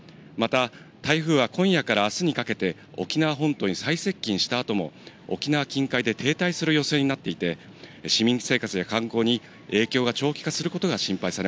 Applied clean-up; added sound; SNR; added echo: none; none; none; none.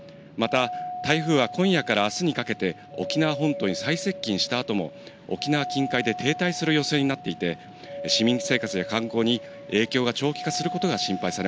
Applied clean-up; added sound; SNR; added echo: none; Doorbell; 11 dB; none.